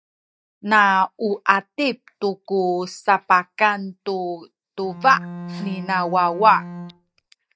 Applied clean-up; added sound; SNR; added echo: neural mask model DeepFilterNet 3.